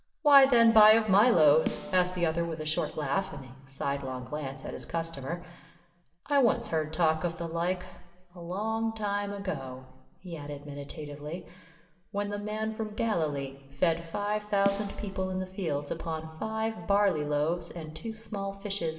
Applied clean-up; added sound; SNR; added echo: none; Snare drum; 13 dB; reverberation time 1.0 s.